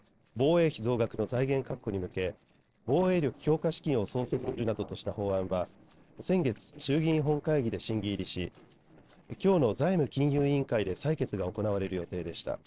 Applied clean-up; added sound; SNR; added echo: neural separator model SepFormer DNS4.